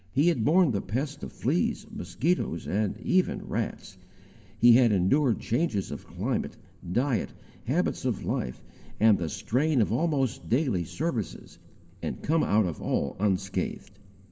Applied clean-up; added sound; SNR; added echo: none; none; none; reverberation time 1.6 s.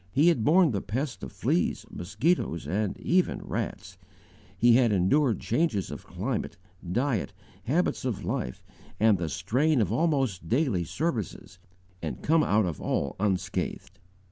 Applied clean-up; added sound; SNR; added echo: none; none; none; none.